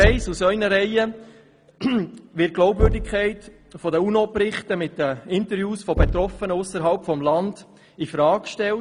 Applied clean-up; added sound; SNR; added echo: none; Knock / Wood; 6 dB; none.